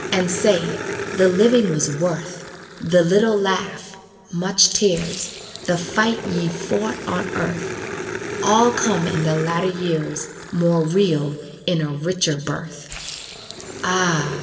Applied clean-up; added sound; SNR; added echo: none; Growling; 10 dB; reverberation time 1.4 s.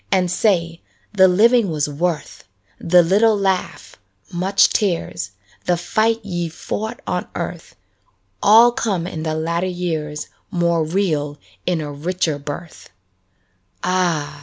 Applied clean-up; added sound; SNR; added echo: none; none; none; none.